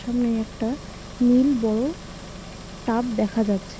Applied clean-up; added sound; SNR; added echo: none; Engine; 14 dB; none.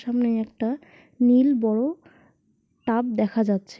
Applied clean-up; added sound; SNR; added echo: none; none; none; none.